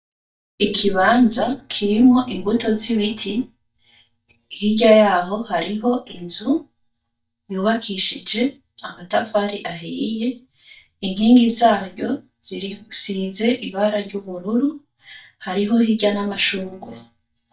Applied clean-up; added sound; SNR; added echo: neural mask model DeepFilterNet 3.